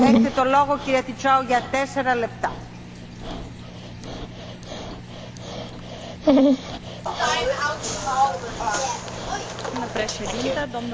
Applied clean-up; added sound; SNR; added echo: none; Bus + Dog; -2 dB; none.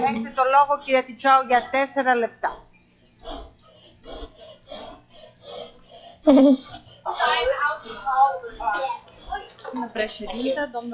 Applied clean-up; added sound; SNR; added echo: classical method log-MMSE.